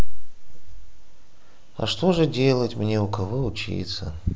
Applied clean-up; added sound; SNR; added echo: none; none; none; none.